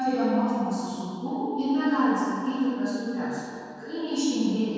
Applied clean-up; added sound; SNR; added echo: none; none; none; reverberation time 2.1 s.